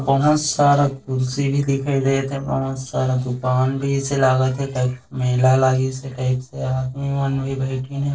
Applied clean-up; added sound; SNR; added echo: neural separator model SepFormer DNS4.